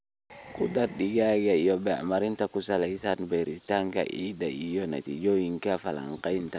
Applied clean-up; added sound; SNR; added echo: none; none; none; none.